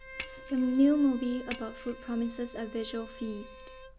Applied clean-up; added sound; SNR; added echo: none; Shatter + Bowed string instrument; 14 dB; none.